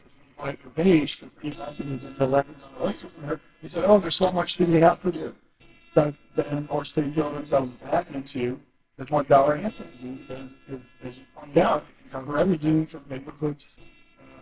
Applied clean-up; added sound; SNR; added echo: neural separator model SepFormer WHAMR!.